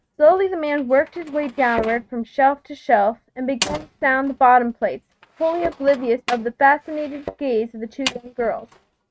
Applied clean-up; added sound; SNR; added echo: neural mask model RNNoise.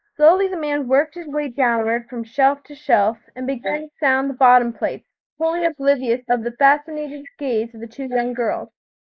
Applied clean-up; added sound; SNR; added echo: neural mask model Resemble Enhance denoiser.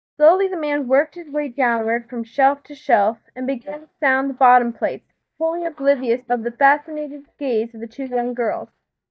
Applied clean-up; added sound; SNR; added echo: neural mask model DeepFilterNet 3.